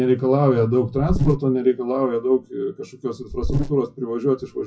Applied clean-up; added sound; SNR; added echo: classical method WPE with log-MMSE.